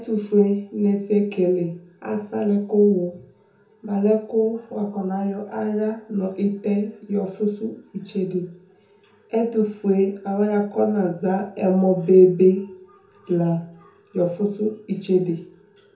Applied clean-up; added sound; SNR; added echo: none; none; none; reverberation time 0.6 s.